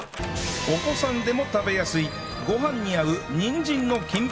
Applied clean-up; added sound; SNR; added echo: none; Wood; 19 dB; reverberation time 2.4 s.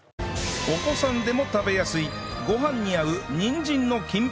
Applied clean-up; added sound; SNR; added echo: none; none; none; none.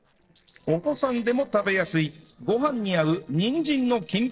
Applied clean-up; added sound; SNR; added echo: neural separator model SepFormer DNS4.